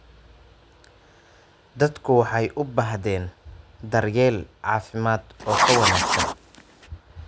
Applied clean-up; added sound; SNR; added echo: none; Writing; -3 dB; none.